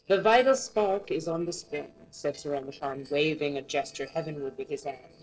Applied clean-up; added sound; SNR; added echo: neural separator model SepFormer DNS4.